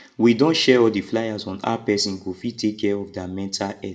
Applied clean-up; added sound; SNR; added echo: none; none; none; reverberation time 0.5 s.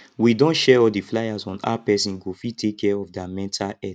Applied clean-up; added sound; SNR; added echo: none; none; none; none.